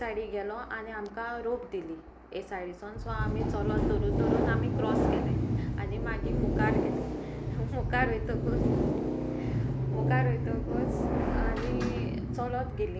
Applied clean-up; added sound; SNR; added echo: none; none; none; none.